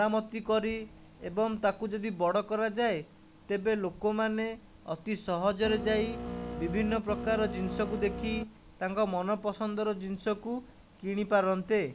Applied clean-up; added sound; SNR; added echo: none; Printer; 6 dB; none.